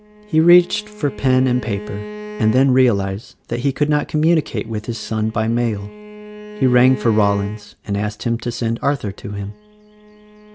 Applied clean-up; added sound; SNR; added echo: none; Bowed string instrument; 17 dB; none.